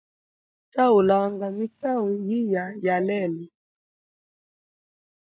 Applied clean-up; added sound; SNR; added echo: neural mask model DeepFilterNet 3.